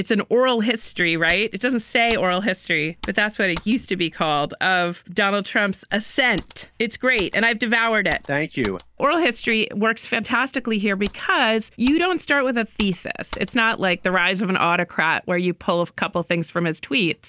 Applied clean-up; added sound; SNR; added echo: none; Computer keyboard; 18 dB; none.